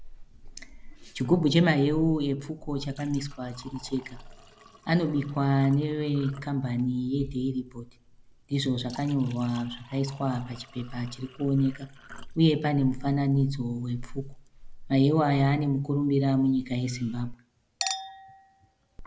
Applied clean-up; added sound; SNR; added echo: none; Chink, clink; 15 dB; none.